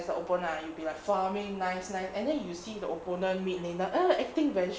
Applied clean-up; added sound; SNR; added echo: none; none; none; none.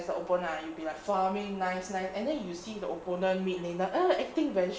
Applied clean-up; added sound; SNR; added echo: none; none; none; reverberation time 0.8 s.